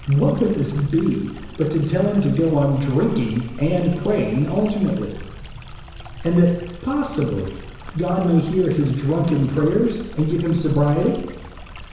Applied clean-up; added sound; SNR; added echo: none; Stream; 15 dB; reverberation time 1.0 s.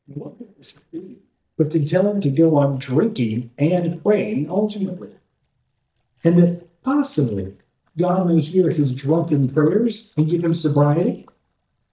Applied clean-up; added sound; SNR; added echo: neural mask model DeepFilterNet 3.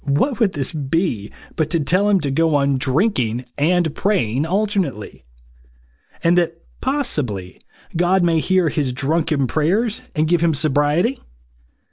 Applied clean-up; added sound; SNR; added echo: none; none; none; none.